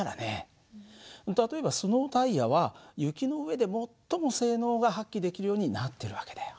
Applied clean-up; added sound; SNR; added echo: none; none; none; none.